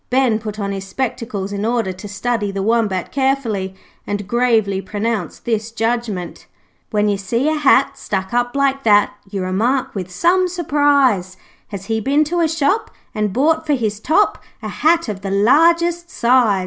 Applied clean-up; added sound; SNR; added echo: none; none; none; none.